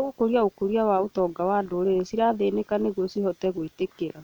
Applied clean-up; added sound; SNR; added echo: none; none; none; none.